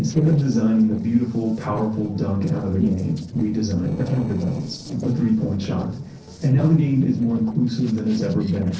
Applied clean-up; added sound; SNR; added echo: neural separator model SepFormer DNS4.